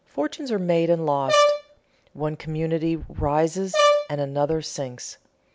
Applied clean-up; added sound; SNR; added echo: none; Brass instrument; -2 dB; none.